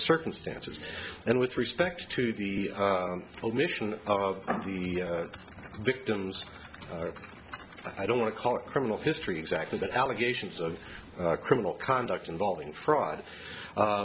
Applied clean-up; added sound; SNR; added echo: none; none; none; none.